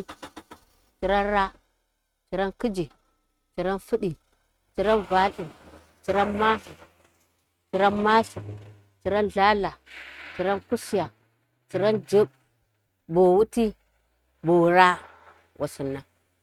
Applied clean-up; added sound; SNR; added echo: neural mask model RNNoise.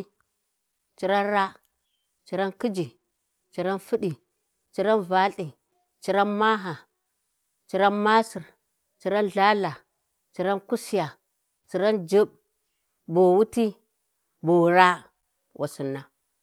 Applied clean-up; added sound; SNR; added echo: none; none; none; none.